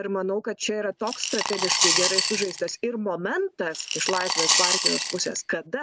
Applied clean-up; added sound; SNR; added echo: none; Coin (dropping) / Glass; -2 dB; none.